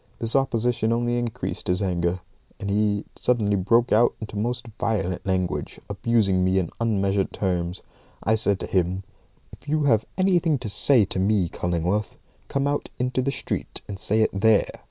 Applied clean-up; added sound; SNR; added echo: none; none; none; none.